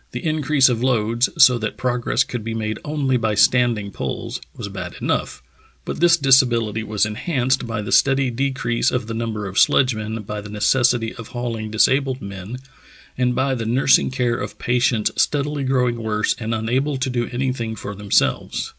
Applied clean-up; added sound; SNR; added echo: none; none; none; none.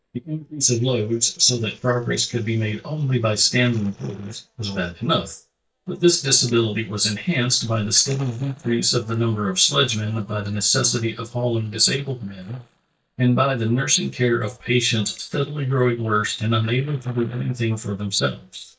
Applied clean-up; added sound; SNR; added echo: neural mask model DeepFilterNet 3.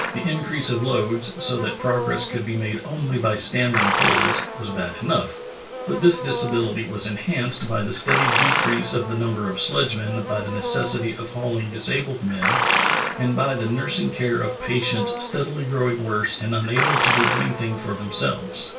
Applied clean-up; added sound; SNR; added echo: none; Livestock, farm animals, working animals; 3 dB; reverberation time 0.2 s.